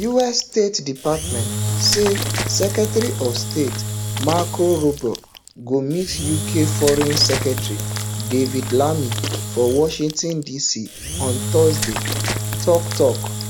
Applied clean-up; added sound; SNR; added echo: none; Engine / Drill; 4 dB; none.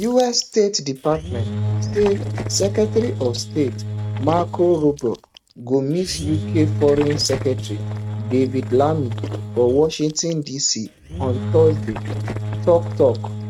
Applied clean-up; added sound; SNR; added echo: neural mask model RNNoise.